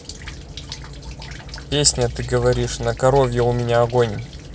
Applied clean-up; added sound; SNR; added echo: none; Rain; 19 dB; none.